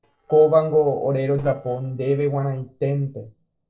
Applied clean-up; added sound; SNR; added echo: neural separator model SepFormer DNS4.